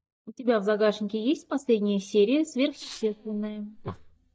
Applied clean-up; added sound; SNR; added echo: neural mask model DeepFilterNet 3.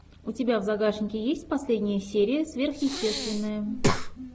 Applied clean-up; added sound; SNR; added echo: none; Breathing; 1 dB; none.